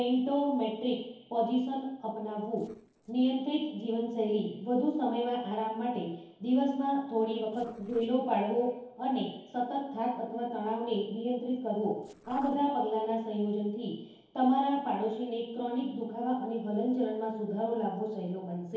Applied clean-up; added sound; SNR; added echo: neural separator model SepFormer DNS4.